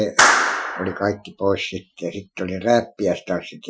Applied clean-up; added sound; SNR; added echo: classical method Wiener filter.